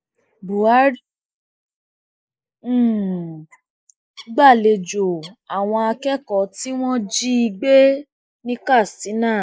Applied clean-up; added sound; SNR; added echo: neural mask model Resemble Enhance denoiser.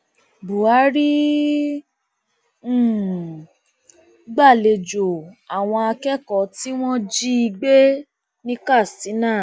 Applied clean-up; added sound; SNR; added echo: none; none; none; none.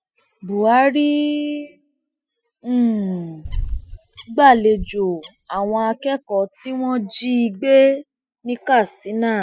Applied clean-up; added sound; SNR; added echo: classical method spectral subtraction.